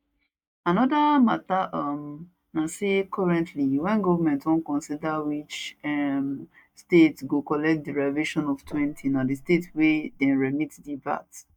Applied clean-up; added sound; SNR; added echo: neural mask model DeepFilterNet 3.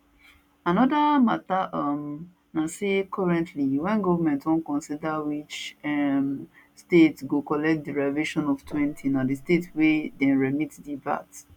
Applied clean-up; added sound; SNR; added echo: none; Gong; 19 dB; none.